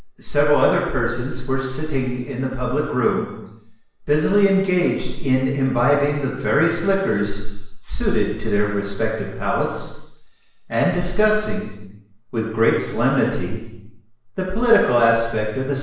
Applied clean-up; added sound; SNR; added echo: none; none; none; reverberation time 0.9 s.